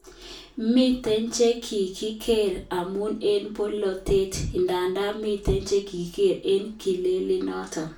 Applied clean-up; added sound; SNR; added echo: none; none; none; reverberation time 0.3 s.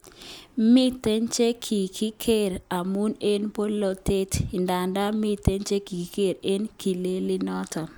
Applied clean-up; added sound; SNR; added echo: none; none; none; none.